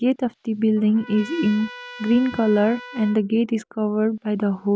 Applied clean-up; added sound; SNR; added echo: none; Trumpet; 20 dB; none.